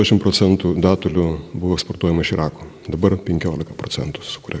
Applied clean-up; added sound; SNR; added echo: none; none; none; none.